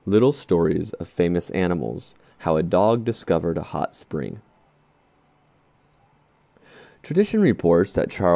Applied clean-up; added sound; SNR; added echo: none; none; none; none.